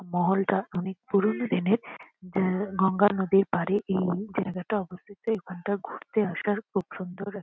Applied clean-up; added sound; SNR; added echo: none; none; none; none.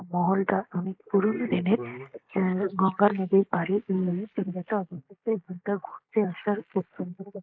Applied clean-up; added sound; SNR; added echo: neural mask model Resemble Enhance denoiser.